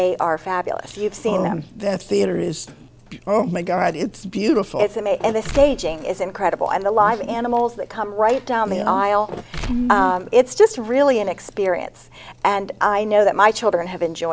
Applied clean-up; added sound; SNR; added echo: none; Mechanisms; 14 dB; none.